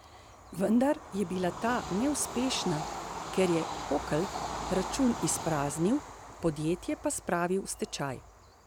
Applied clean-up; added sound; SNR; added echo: none; Train / Bird vocalization, bird call, bird song; 9 dB; none.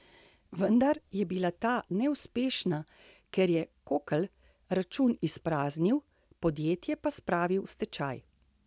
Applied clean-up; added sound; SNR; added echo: none; none; none; none.